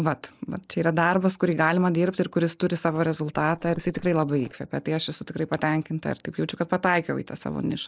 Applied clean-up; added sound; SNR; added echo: neural mask model Resemble Enhance denoiser.